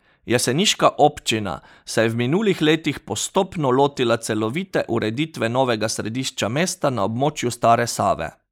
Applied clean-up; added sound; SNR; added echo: neural mask model Resemble Enhance denoiser.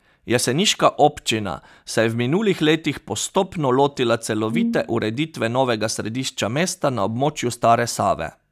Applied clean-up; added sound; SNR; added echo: none; Brass instrument; 5 dB; none.